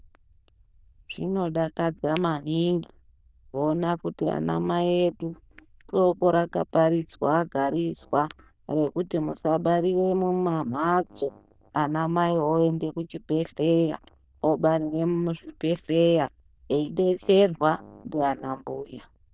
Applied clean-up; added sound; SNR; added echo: neural diffusion model UNIVERSE++.